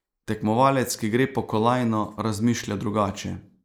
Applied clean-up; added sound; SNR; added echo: neural mask model Resemble Enhance denoiser.